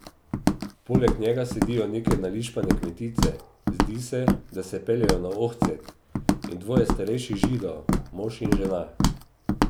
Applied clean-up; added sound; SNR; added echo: none; Walk, footsteps; -2 dB; none.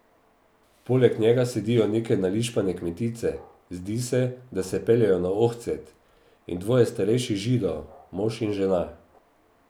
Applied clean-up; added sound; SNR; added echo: none; none; none; none.